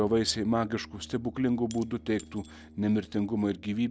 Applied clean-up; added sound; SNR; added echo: none; Brass instrument + Shatter / Crushing; 20 dB; none.